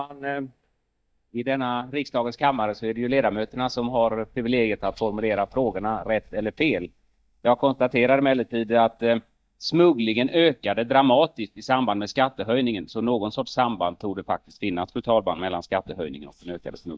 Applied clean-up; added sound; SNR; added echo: neural mask model DeepFilterNet 3.